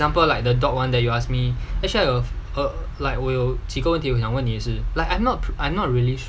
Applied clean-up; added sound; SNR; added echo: none; none; none; none.